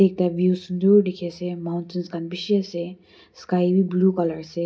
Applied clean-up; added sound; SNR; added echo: none; none; none; reverberation time 0.3 s.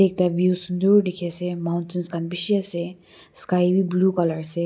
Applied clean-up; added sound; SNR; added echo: none; none; none; none.